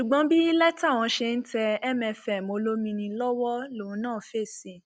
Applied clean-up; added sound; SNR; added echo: none; none; none; none.